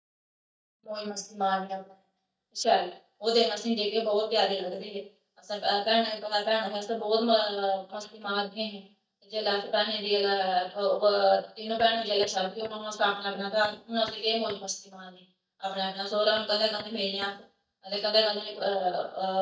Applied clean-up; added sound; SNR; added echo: neural mask model DeepFilterNet 3.